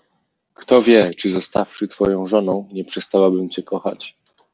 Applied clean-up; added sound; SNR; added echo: none; none; none; none.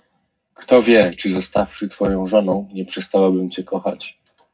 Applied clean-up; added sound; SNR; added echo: none; none; none; reverberation time 0.3 s.